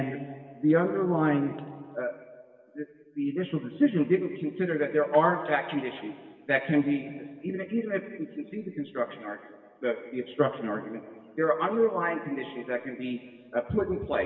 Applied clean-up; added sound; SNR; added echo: none; none; none; reverberation time 1.8 s.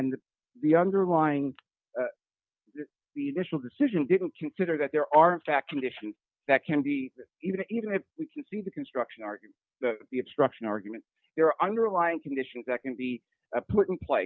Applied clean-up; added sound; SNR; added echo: none; none; none; none.